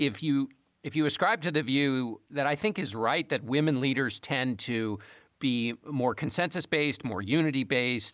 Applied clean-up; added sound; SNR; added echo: none; none; none; none.